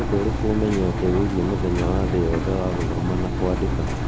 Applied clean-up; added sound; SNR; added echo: none; Engine; 0 dB; none.